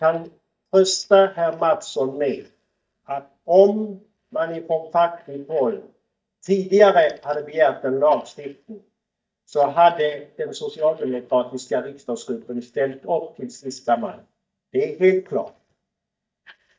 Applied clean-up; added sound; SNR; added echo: neural mask model DeepFilterNet 3.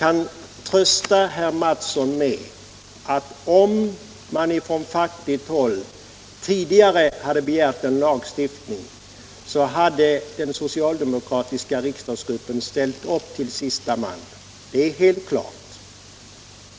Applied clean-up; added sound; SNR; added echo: none; none; none; none.